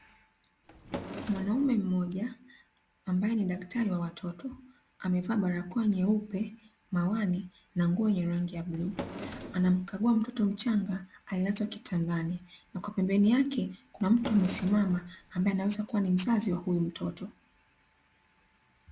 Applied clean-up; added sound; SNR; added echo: none; Drawer open or close; 12 dB; none.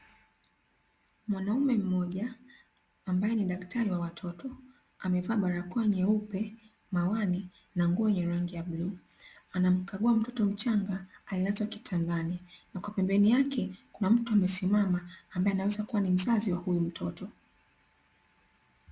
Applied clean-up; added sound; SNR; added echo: none; none; none; none.